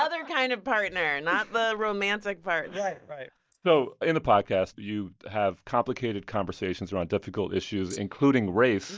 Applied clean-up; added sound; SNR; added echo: neural mask model DeepFilterNet 3.